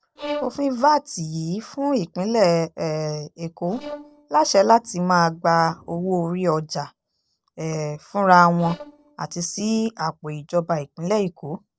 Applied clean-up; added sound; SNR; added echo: neural separator model SepFormer DNS4.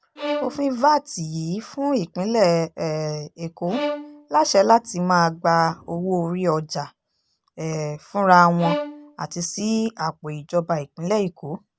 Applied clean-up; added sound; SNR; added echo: none; Bowed string instrument; 10 dB; none.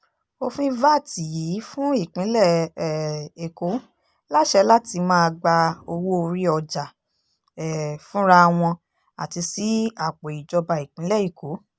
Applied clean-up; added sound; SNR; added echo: none; none; none; none.